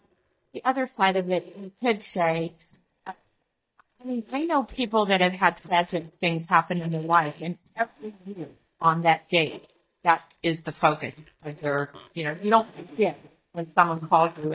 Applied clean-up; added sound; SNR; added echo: neural mask model DeepFilterNet 3.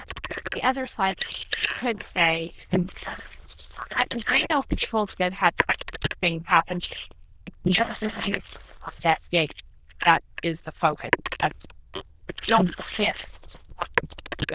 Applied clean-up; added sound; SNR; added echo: neural diffusion model UNIVERSE++.